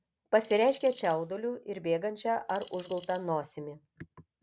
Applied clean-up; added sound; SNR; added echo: none; Alarm; 15 dB; none.